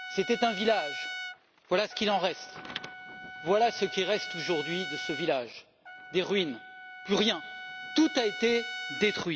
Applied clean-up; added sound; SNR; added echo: none; Trumpet; 10 dB; none.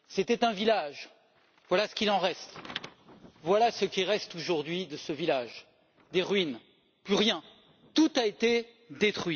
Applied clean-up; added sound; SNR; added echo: none; none; none; none.